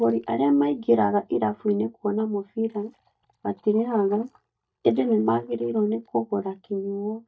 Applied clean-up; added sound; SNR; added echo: neural mask model DeepFilterNet 3.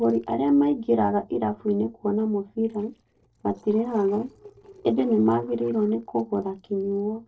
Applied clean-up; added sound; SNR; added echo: neural separator model SepFormer DNS4.